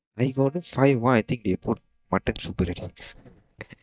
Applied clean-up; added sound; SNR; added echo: neural mask model DeepFilterNet 3.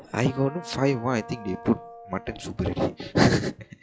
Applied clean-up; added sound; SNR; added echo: classical method log-MMSE.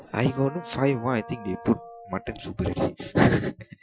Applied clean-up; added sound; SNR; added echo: classical method Wiener filter.